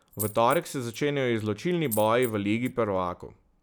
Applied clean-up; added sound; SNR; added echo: none; Coin (dropping); 15 dB; none.